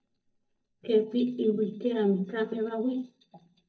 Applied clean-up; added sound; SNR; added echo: neural mask model DeepFilterNet 3.